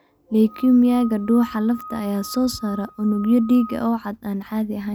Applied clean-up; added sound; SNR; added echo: none; Screech / Glass; 18 dB; none.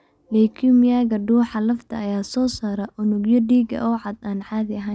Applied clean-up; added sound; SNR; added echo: none; none; none; none.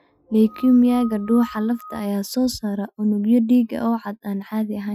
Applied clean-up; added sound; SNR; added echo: classical method Wiener filter.